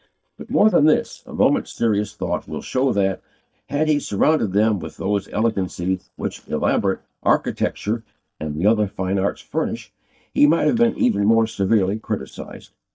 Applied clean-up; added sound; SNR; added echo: neural mask model DeepFilterNet 3.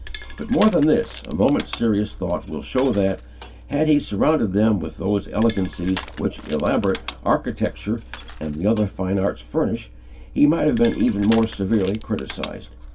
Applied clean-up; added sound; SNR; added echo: none; Crushing; 14 dB; reverberation time 0.2 s.